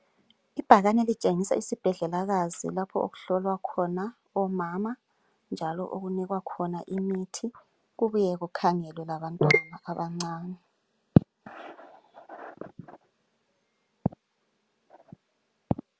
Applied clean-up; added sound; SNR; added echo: none; none; none; none.